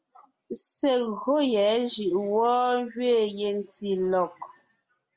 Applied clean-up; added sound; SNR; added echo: none; none; none; none.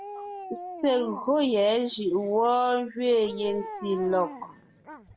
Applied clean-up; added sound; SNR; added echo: none; Dog; 15 dB; none.